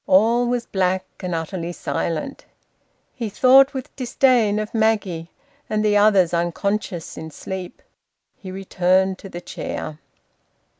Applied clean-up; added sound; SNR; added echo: none; none; none; none.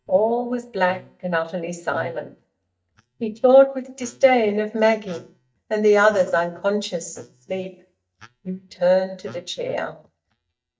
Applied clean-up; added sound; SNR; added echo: neural mask model DeepFilterNet 3.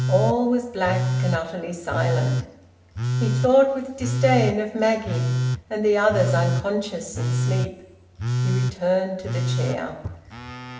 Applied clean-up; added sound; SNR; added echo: none; Telephone; 1 dB; reverberation time 0.9 s.